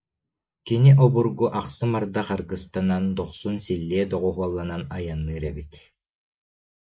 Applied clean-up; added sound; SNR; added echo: neural mask model Resemble Enhance denoiser.